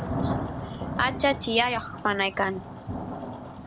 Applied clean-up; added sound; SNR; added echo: none; Thunder / Rain; 4 dB; none.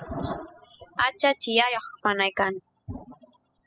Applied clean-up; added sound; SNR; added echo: classical method spectral subtraction.